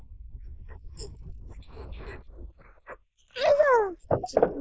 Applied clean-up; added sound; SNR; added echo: neural mask model Resemble Enhance denoiser.